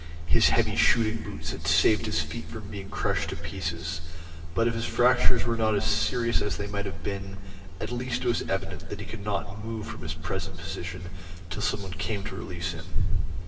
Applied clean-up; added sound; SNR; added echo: none; Truck; 17 dB; reverberation time 1.4 s.